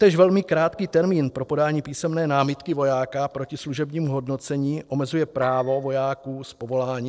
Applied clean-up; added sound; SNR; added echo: neural separator model SepFormer DNS4.